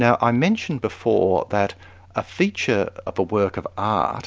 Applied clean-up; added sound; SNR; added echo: none; none; none; none.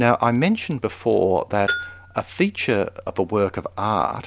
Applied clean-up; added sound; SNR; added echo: none; Bell; 12 dB; none.